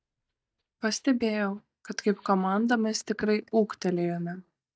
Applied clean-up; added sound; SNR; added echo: neural mask model DeepFilterNet 3.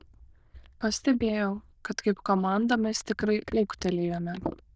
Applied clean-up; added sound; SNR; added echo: neural diffusion model UNIVERSE++.